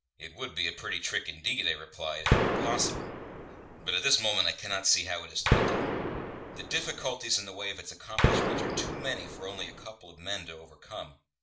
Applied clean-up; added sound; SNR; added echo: none; Gunshot, gunfire; -4 dB; reverberation time 0.4 s.